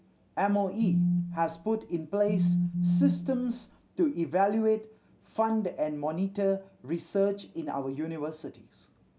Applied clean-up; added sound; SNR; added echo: none; Telephone; -1 dB; none.